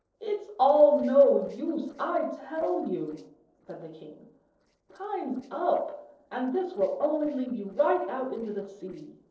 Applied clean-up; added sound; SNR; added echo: neural separator model SepFormer DNS4.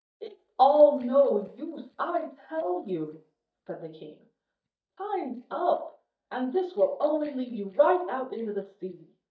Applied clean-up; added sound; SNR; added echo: neural mask model DeepFilterNet 3.